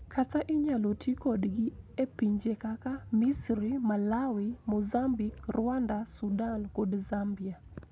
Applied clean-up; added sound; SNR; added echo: none; none; none; none.